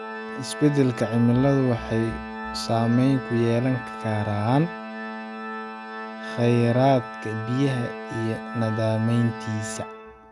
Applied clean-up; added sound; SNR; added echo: none; Organ; 10 dB; none.